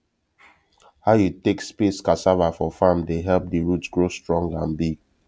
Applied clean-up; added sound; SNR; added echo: none; none; none; none.